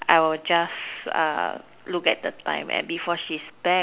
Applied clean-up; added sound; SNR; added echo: none; none; none; none.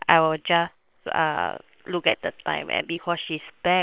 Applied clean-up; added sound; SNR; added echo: neural separator model SepFormer WHAM!.